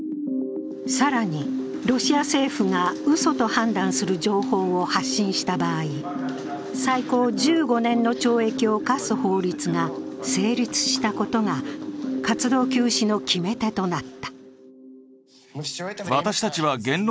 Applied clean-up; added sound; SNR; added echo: none; none; none; none.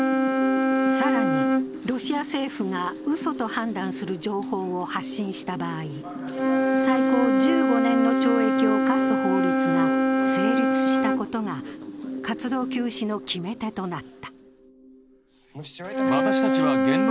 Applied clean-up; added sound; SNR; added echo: none; Wind instrument, woodwind instrument; -4 dB; none.